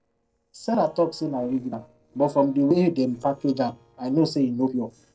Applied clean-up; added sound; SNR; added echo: neural separator model SepFormer DNS4.